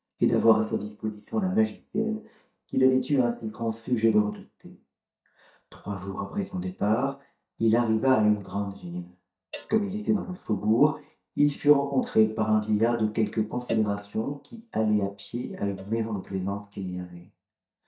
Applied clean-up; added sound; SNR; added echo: neural mask model DeepFilterNet 3.